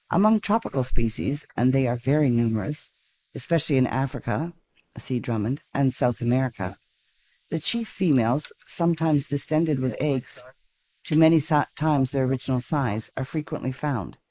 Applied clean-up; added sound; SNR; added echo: neural mask model Resemble Enhance denoiser.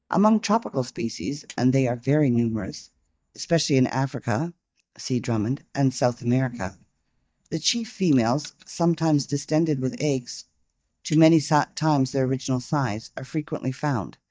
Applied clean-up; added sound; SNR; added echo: neural mask model DeepFilterNet 3.